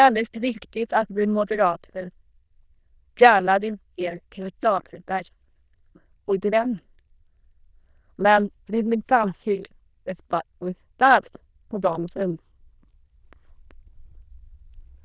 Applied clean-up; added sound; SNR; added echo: neural diffusion model UNIVERSE++.